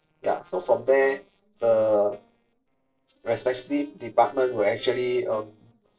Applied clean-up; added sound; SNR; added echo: neural separator model SepFormer DNS4.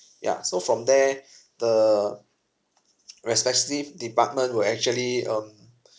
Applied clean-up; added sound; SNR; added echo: none; none; none; none.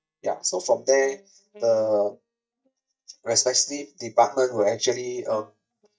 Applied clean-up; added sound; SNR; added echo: neural mask model DeepFilterNet 3.